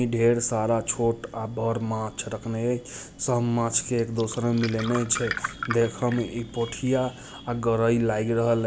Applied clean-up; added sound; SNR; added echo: none; Glass; 11 dB; none.